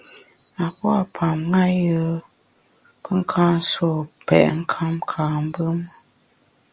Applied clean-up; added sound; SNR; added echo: none; none; none; none.